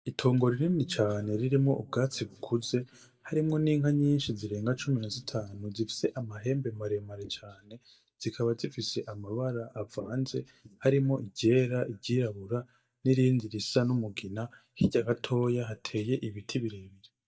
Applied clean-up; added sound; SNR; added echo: neural mask model DeepFilterNet 3.